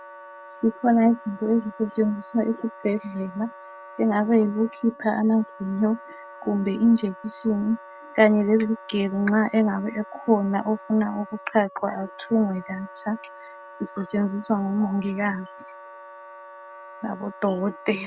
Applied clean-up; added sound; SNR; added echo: none; Wind instrument, woodwind instrument; 18 dB; none.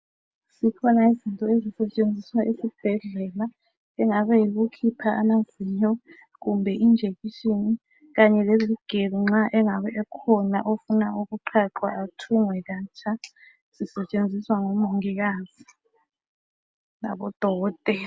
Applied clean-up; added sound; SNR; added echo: none; none; none; none.